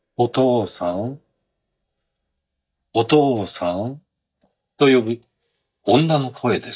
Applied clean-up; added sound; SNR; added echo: neural mask model DeepFilterNet 3.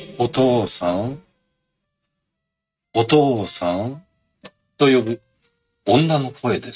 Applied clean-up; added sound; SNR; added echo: neural mask model RNNoise.